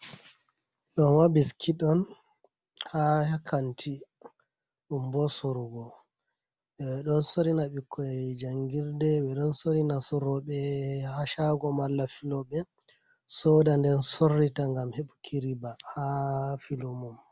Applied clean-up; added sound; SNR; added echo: none; none; none; none.